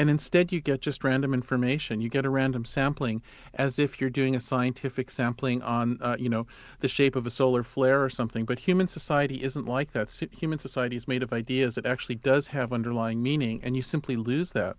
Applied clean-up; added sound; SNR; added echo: none; none; none; none.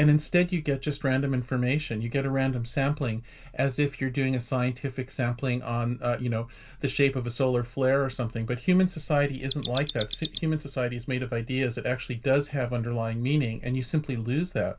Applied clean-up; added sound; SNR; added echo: none; Mechanisms; 10 dB; reverberation time 0.2 s.